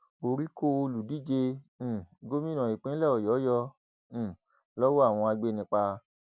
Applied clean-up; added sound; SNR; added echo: none; none; none; none.